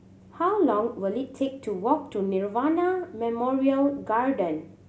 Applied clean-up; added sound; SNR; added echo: none; none; none; none.